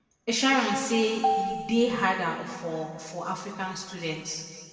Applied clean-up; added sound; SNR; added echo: none; Marimba, xylophone; 5 dB; reverberation time 1.8 s.